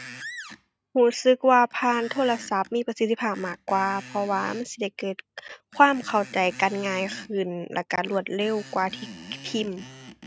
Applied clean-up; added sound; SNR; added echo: none; Screech; 19 dB; none.